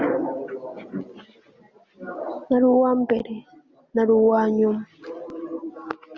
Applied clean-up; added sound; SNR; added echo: none; none; none; none.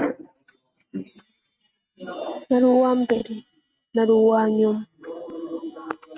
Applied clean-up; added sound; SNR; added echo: neural mask model RNNoise.